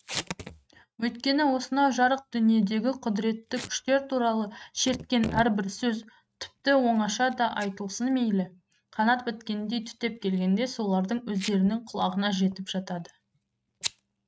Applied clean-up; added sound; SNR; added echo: neural mask model RNNoise.